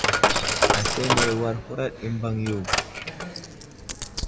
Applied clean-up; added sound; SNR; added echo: none; Coin (dropping); -4 dB; none.